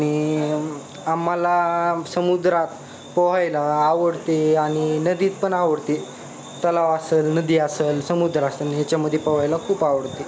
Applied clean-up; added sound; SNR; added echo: none; none; none; none.